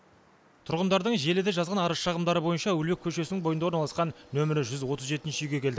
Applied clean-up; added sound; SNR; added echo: none; none; none; none.